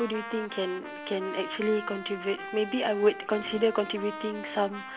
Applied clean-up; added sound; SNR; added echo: none; Trumpet; 10 dB; none.